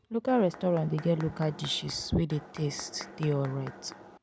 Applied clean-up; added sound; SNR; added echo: none; Mechanisms; 16 dB; none.